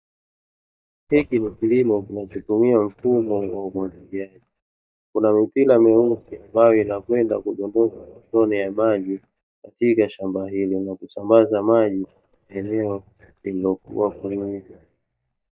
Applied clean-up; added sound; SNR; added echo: neural mask model DeepFilterNet 3.